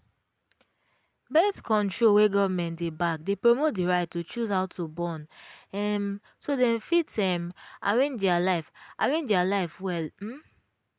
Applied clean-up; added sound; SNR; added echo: none; none; none; none.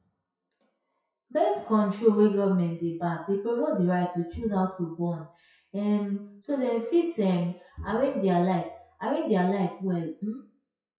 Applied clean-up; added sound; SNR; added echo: classical method WPE with log-MMSE.